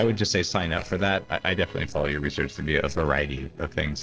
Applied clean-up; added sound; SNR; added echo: neural separator model SepFormer DNS4.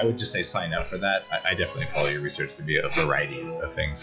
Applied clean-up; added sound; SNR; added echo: classical method log-MMSE.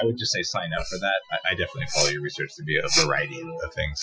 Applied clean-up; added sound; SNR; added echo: classical method Wiener filter.